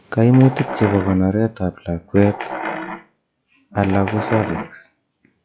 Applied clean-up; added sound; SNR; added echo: classical method log-MMSE.